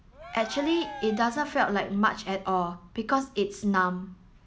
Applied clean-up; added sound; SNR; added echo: none; Cheering; 14 dB; none.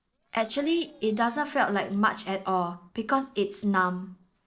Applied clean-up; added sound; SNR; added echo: neural separator model SepFormer DNS4.